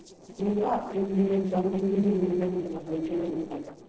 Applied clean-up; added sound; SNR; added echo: neural separator model SepFormer DNS4.